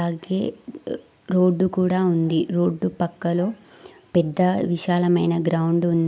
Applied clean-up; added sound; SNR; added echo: none; none; none; none.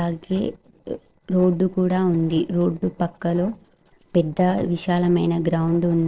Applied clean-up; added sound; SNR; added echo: neural separator model SepFormer DNS4.